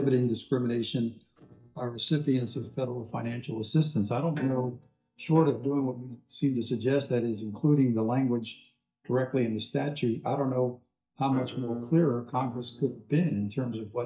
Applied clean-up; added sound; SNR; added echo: neural mask model DeepFilterNet 3.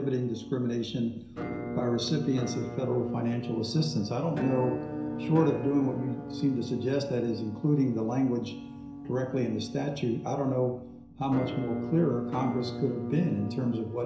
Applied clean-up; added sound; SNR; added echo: none; Musical instrument; 7 dB; reverberation time 0.7 s.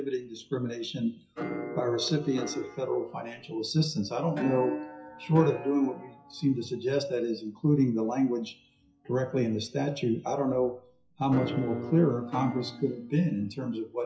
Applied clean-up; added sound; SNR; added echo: classical method WPE with log-MMSE.